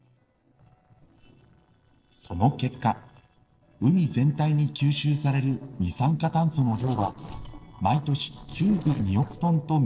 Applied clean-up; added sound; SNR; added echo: neural separator model SepFormer DNS4.